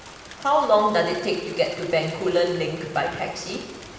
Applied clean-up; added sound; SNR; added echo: none; Rain; 17 dB; reverberation time 1.2 s.